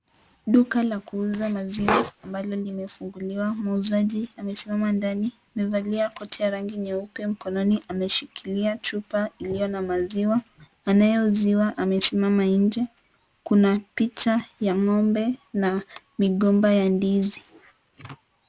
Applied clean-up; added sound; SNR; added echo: none; none; none; none.